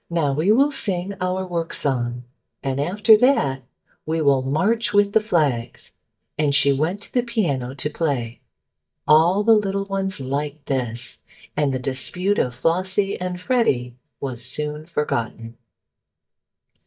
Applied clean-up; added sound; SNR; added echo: neural mask model DeepFilterNet 3.